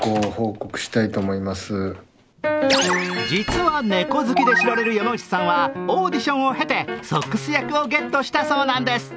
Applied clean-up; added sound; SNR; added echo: none; Slam; 19 dB; none.